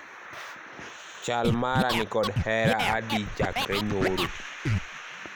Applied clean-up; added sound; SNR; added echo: none; Scratching (performance technique); 0 dB; none.